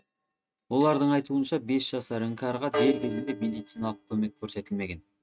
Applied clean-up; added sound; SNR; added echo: neural mask model RNNoise.